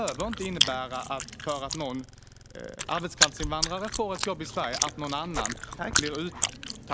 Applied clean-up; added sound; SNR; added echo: none; Chewing, mastication; -1 dB; none.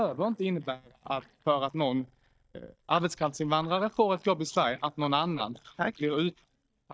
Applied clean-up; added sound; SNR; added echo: neural mask model DeepFilterNet 3.